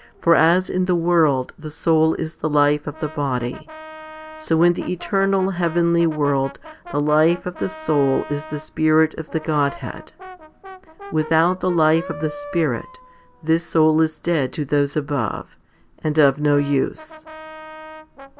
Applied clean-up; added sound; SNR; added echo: none; Brass instrument; 18 dB; none.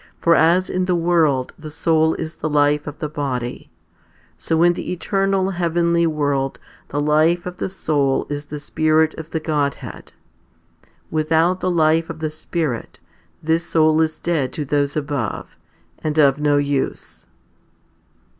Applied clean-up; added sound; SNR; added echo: none; none; none; none.